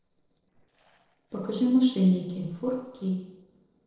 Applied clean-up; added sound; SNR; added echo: neural separator model SepFormer DNS4.